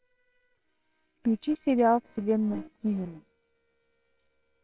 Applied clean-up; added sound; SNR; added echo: neural separator model SepFormer WHAMR!.